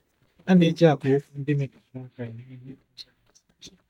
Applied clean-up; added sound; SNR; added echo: neural mask model DeepFilterNet 3.